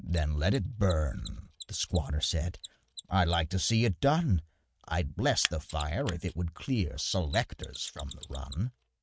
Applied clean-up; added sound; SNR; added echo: neural mask model RNNoise.